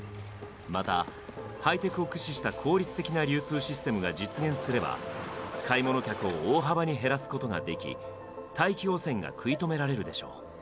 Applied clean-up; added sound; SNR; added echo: none; none; none; none.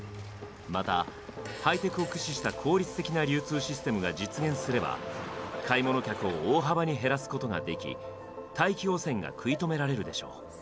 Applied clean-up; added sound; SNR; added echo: none; Fart; 18 dB; none.